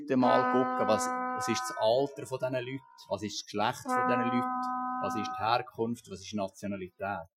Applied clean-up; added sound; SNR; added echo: classical method Wiener filter.